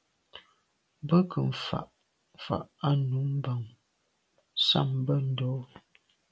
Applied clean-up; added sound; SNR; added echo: none; none; none; none.